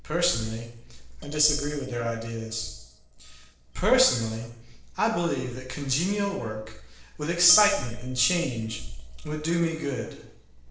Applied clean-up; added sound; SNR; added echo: neural separator model SepFormer DNS4.